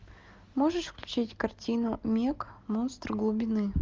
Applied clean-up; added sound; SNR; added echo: none; none; none; none.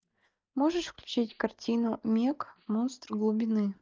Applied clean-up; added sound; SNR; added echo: neural mask model DeepFilterNet 3.